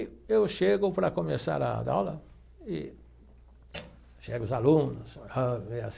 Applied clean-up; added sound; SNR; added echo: none; none; none; none.